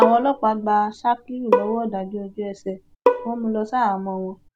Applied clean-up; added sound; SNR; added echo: none; Bowed string instrument; 3 dB; none.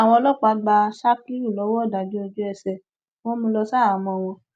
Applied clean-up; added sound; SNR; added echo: none; none; none; none.